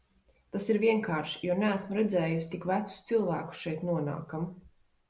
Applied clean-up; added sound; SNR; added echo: none; none; none; none.